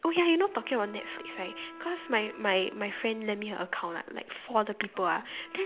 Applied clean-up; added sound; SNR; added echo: none; Bowed string instrument; 20 dB; none.